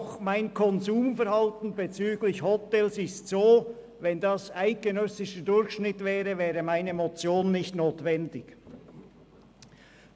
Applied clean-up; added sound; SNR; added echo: none; none; none; none.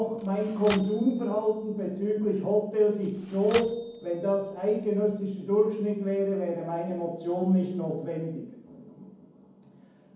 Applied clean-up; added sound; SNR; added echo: none; Typewriter; 15 dB; reverberation time 1.2 s.